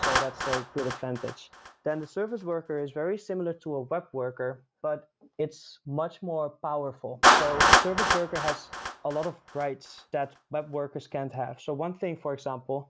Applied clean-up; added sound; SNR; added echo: none; Clapping; -2 dB; none.